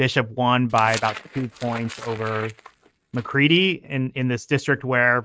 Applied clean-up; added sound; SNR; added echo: neural mask model RNNoise.